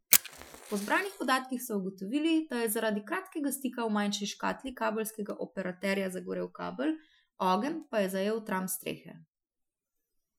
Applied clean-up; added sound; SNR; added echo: classical method Wiener filter.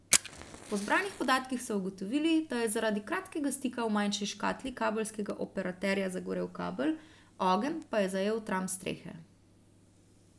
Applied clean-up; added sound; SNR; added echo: none; Fire; 7 dB; none.